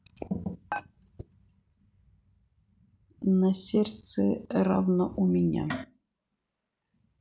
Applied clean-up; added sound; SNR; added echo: neural mask model Resemble Enhance denoiser.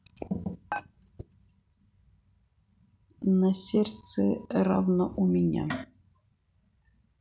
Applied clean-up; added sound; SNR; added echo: none; Dishes, pots, and pans; 12 dB; none.